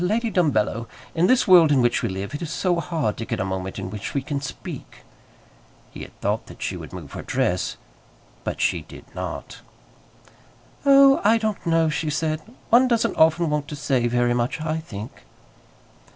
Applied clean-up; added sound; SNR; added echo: none; none; none; none.